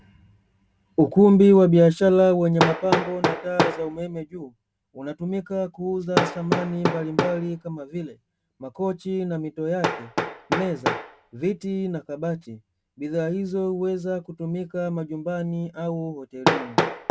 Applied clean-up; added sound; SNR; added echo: none; Hammer; 6 dB; none.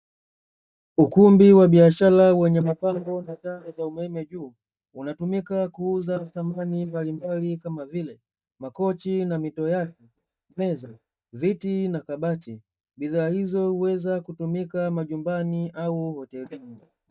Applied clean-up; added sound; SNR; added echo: neural mask model DeepFilterNet 3.